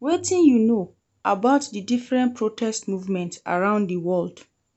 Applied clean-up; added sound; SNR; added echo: none; none; none; none.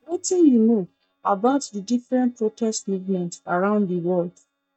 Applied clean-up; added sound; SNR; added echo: neural mask model DeepFilterNet 3.